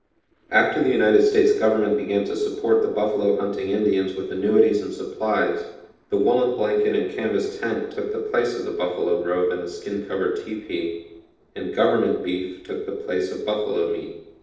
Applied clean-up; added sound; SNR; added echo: neural separator model SepFormer DNS4.